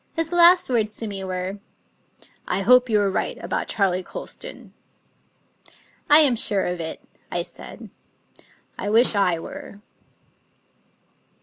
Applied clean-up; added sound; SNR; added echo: none; Snare drum; 19 dB; none.